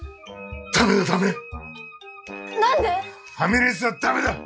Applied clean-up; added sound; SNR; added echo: classical method log-MMSE.